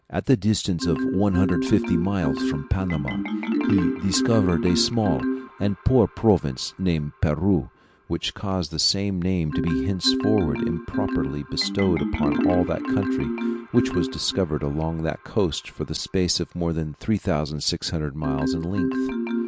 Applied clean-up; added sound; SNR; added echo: none; Marimba, xylophone; 4 dB; none.